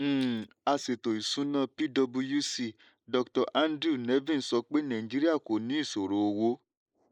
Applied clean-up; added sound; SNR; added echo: neural mask model Resemble Enhance denoiser.